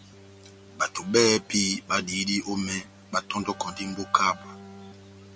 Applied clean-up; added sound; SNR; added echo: none; Keyboard (musical); 20 dB; none.